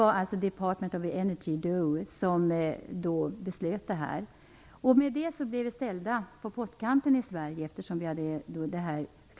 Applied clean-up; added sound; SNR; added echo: none; none; none; none.